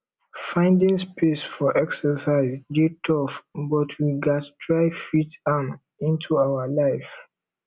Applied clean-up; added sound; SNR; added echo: none; none; none; none.